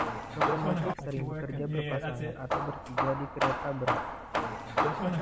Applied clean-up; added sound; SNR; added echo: none; Hammer / Wood; -5 dB; none.